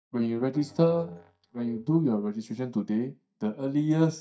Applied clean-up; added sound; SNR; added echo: neural mask model DeepFilterNet 3.